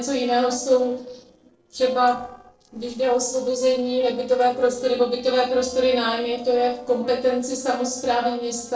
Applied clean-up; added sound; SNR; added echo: neural separator model SepFormer DNS4.